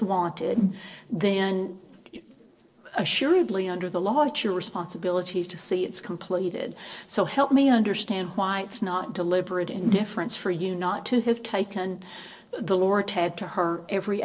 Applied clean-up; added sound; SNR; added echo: neural separator model SepFormer DNS4.